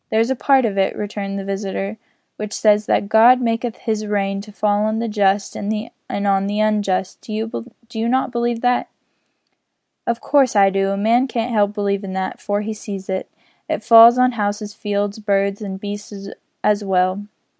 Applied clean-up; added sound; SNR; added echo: none; none; none; none.